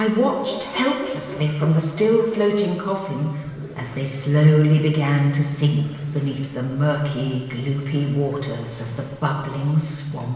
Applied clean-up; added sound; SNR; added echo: none; Bark; 17 dB; reverberation time 1.2 s.